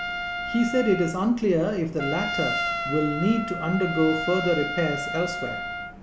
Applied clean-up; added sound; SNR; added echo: none; Trumpet; 5 dB; none.